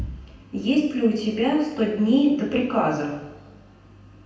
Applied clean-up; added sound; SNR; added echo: none; none; none; reverberation time 0.9 s.